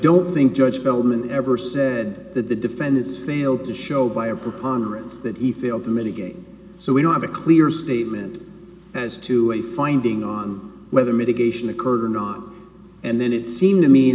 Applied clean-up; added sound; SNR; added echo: none; none; none; none.